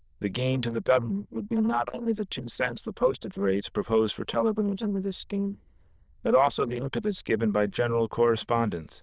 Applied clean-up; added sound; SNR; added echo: neural diffusion model UNIVERSE++.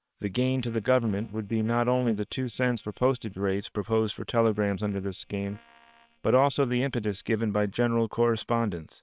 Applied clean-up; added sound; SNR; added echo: neural separator model SepFormer WHAM!.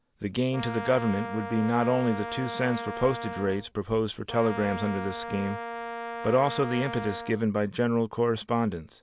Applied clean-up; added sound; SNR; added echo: none; Brass instrument; 9 dB; none.